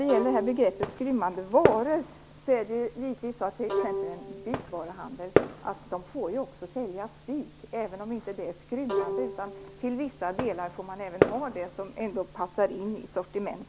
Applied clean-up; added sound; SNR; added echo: none; Fireworks + Bowed string instrument; 2 dB; none.